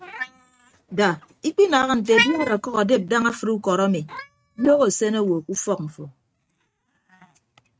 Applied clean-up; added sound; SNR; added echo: neural mask model RNNoise.